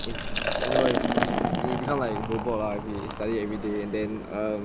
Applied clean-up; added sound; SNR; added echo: none; Liquid; 0 dB; none.